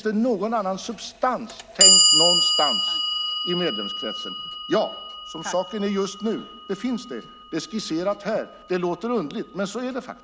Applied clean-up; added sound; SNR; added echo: none; Clock; -2 dB; none.